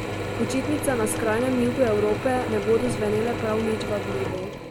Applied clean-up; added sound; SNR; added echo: none; Drill / Mechanisms; 4 dB; none.